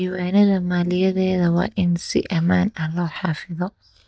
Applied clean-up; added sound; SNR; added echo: neural mask model DeepFilterNet 3.